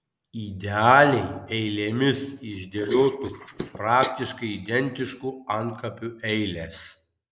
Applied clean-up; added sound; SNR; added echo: neural mask model Resemble Enhance denoiser.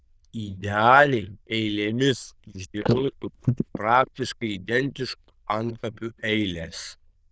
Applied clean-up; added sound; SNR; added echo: neural diffusion model UNIVERSE++.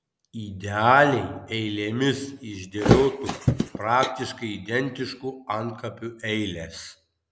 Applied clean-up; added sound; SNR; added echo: none; Thump, thud; 0 dB; none.